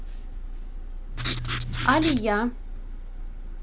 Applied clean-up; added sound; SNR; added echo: none; Writing; -1 dB; none.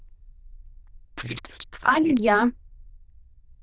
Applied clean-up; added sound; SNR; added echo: neural diffusion model UNIVERSE++.